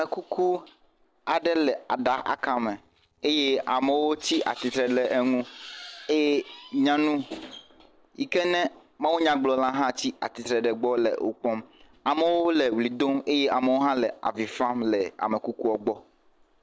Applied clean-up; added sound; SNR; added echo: neural separator model SepFormer DNS4.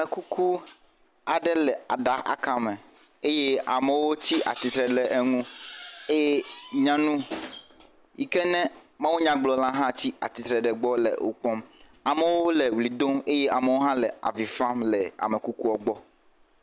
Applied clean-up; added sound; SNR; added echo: none; none; none; none.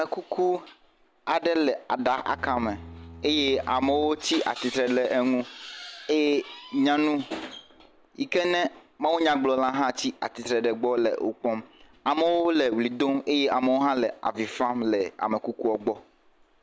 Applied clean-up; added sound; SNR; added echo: none; Bowed string instrument; 18 dB; none.